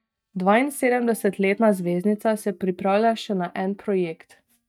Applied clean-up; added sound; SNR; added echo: neural mask model DeepFilterNet 3.